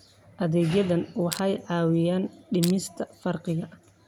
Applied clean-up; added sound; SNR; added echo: none; Crushing; 11 dB; none.